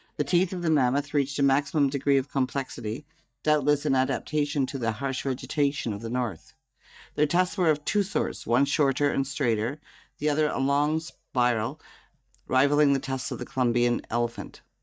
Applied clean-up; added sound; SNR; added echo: neural mask model DeepFilterNet 3.